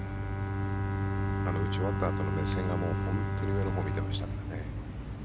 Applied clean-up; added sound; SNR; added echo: none; Bowed string instrument; -3 dB; none.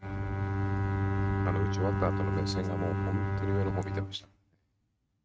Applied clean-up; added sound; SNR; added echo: neural mask model RNNoise.